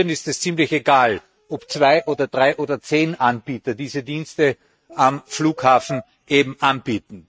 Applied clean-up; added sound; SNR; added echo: neural mask model RNNoise.